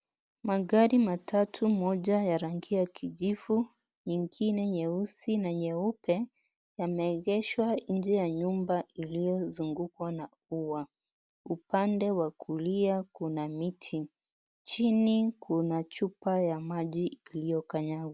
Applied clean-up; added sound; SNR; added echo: none; none; none; none.